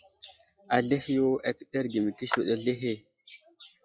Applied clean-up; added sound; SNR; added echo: classical method log-MMSE.